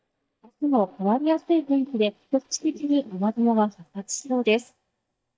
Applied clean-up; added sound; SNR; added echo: neural mask model DeepFilterNet 3.